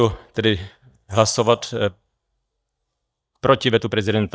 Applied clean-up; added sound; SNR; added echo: neural mask model DeepFilterNet 3.